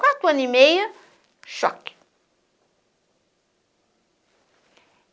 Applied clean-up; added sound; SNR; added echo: none; none; none; none.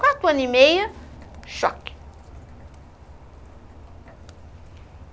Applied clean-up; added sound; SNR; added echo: none; Rain; 18 dB; none.